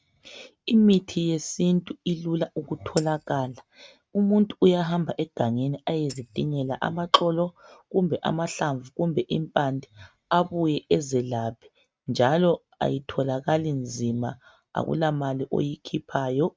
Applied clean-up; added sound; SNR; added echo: neural mask model RNNoise.